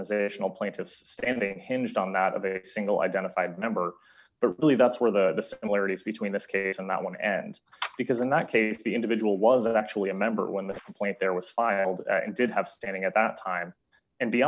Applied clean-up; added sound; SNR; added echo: none; none; none; none.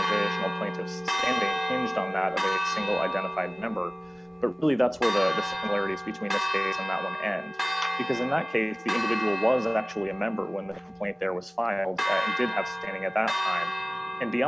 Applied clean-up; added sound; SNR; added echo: none; Church bell; 2 dB; none.